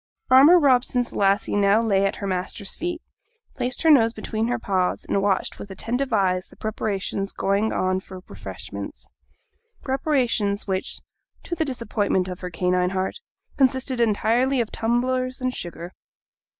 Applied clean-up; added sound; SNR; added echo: neural mask model DeepFilterNet 3.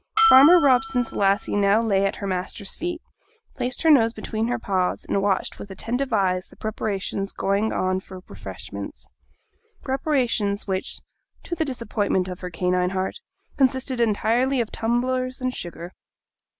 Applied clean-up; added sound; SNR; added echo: none; Bell; 2 dB; none.